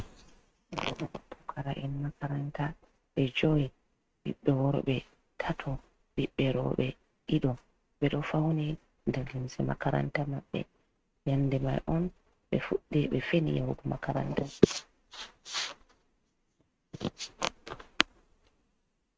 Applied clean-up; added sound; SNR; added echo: neural mask model RNNoise.